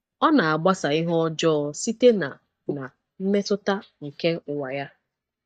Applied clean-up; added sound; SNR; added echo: neural mask model DeepFilterNet 3.